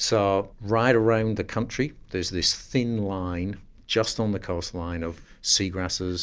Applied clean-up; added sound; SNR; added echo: none; none; none; none.